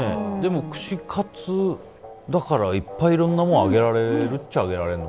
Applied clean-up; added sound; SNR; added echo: none; none; none; none.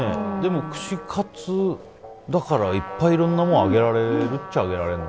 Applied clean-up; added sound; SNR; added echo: none; Trumpet; 16 dB; none.